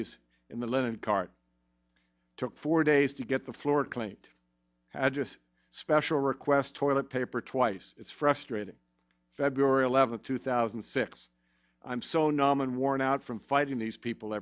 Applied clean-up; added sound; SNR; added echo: none; none; none; none.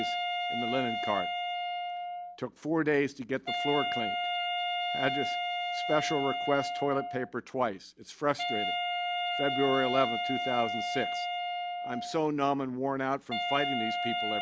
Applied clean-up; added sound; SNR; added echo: none; Wind instrument, woodwind instrument; 1 dB; none.